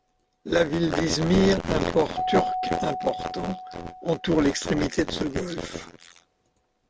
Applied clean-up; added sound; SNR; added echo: none; Keyboard (musical); 10 dB; none.